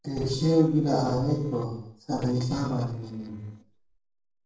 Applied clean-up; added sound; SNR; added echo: neural separator model SepFormer DNS4.